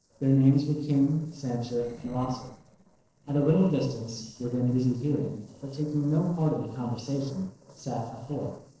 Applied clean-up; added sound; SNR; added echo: neural separator model SepFormer DNS4.